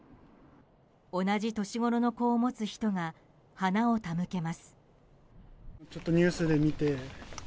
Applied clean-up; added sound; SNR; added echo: none; none; none; none.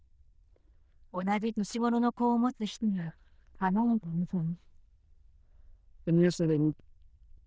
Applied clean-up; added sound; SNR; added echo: neural diffusion model UNIVERSE++.